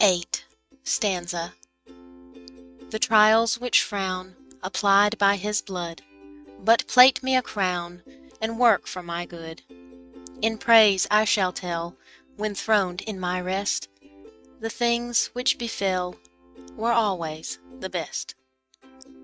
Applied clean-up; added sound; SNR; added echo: neural mask model RNNoise.